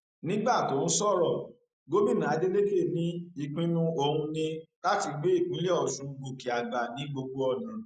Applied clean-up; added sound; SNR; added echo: none; none; none; none.